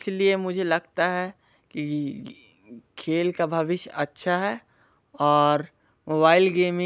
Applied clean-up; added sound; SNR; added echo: none; none; none; none.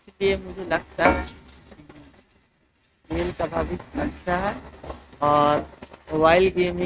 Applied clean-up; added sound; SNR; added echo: neural mask model RNNoise.